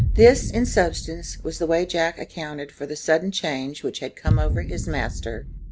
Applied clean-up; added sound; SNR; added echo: none; Boom; 4 dB; none.